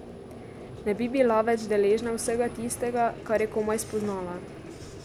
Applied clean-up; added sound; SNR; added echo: none; Vehicle; 13 dB; none.